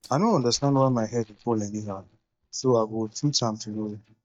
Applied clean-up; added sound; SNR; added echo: neural mask model DeepFilterNet 3.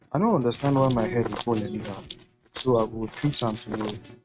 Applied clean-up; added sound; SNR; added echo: neural mask model RNNoise.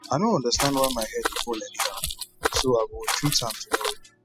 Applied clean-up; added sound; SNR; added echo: classical method spectral subtraction.